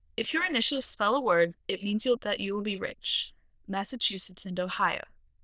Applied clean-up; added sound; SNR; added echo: neural diffusion model UNIVERSE++.